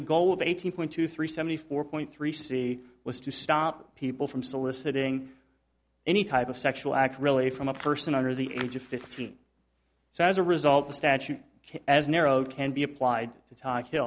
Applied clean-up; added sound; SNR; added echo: none; none; none; none.